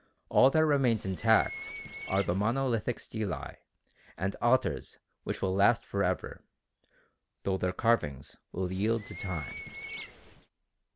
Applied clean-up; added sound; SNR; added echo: none; Bird; 13 dB; none.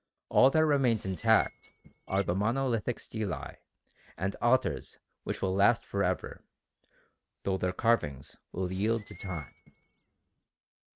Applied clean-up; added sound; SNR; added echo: neural mask model RNNoise.